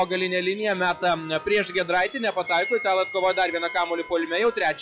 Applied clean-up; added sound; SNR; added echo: classical method log-MMSE.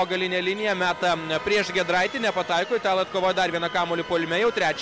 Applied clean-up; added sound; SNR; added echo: none; none; none; none.